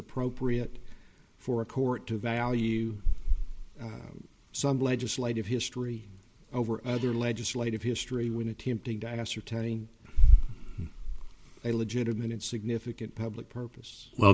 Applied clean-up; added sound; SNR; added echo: none; none; none; none.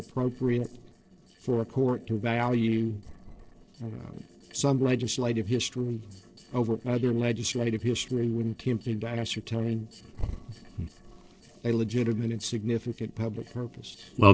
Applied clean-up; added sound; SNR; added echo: neural separator model SepFormer DNS4.